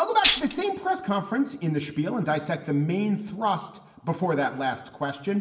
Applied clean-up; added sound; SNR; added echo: none; Tambourine; -2 dB; reverberation time 1.0 s.